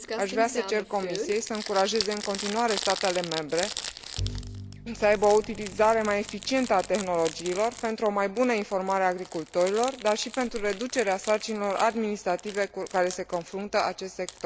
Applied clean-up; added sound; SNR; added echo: none; Bowed string instrument + Crumpling, crinkling; 11 dB; none.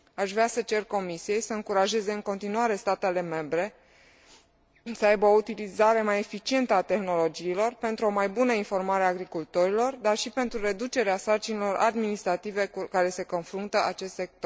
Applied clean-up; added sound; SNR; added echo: none; none; none; none.